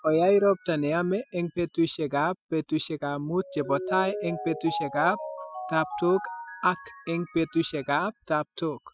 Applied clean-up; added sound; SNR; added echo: classical method spectral subtraction.